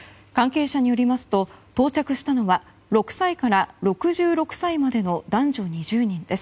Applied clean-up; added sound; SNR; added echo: none; none; none; none.